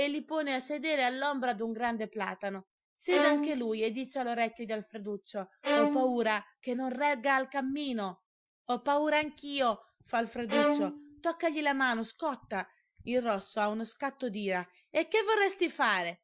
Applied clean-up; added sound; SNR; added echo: classical method Wiener filter.